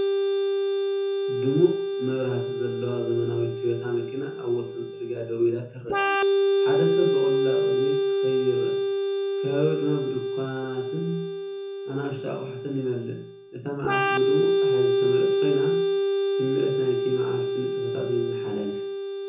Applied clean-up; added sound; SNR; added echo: none; Organ; -4 dB; reverberation time 0.6 s.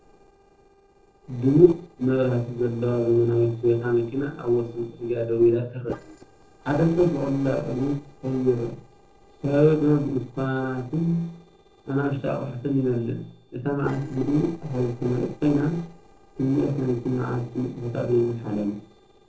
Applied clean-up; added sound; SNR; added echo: neural separator model SepFormer DNS4.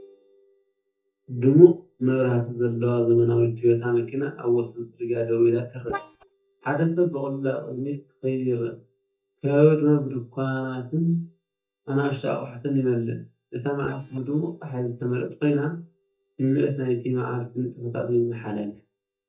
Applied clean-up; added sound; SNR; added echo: neural mask model DeepFilterNet 3.